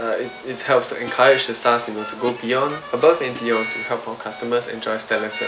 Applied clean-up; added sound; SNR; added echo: none; Harmonica + Hi-hat; 13 dB; none.